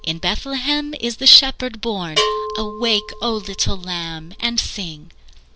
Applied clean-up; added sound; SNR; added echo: none; Bell; 9 dB; none.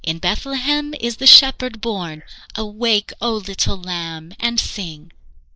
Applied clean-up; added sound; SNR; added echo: neural mask model Resemble Enhance denoiser.